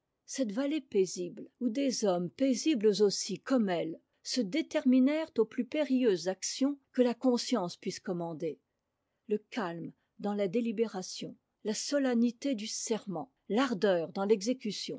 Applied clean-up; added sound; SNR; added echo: none; none; none; none.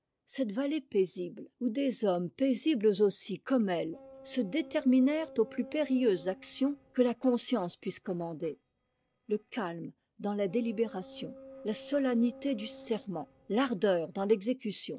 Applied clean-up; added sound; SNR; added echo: neural separator model SepFormer DNS4.